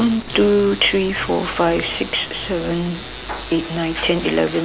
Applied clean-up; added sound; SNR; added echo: none; Train; 17 dB; none.